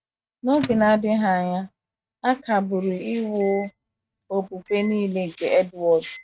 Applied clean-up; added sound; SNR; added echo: neural mask model RNNoise.